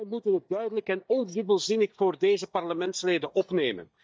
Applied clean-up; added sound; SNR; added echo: neural mask model DeepFilterNet 3.